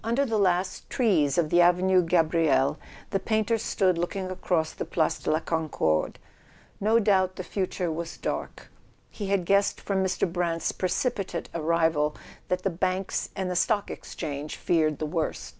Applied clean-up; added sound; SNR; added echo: none; none; none; none.